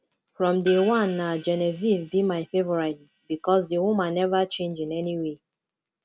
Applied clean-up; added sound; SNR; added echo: none; Hi-hat; 18 dB; none.